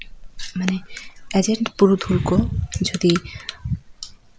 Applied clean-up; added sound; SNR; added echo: none; Meow / Purr; 17 dB; none.